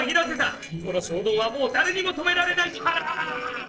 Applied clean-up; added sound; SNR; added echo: neural separator model SepFormer DNS4.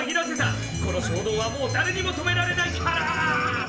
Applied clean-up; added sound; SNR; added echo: none; Bell; 15 dB; reverberation time 1.7 s.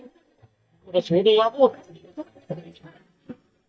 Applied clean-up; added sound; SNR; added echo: neural mask model DeepFilterNet 3.